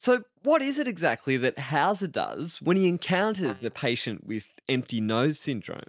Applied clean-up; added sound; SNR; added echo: neural mask model DeepFilterNet 3.